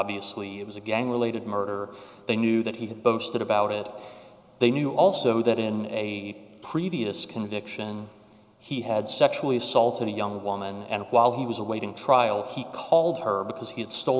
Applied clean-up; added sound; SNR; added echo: none; none; none; none.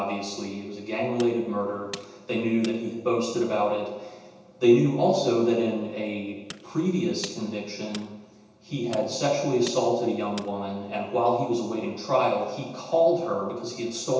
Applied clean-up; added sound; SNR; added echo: none; Tools; 20 dB; reverberation time 0.9 s.